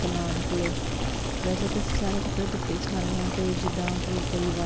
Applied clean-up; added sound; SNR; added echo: none; Boiling; -2 dB; none.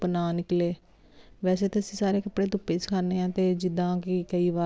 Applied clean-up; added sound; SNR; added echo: none; none; none; none.